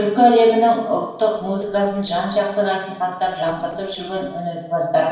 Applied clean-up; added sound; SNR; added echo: neural separator model SepFormer DNS4.